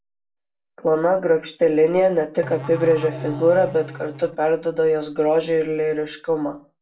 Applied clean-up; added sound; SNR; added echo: none; Musical instrument; 13 dB; reverberation time 0.3 s.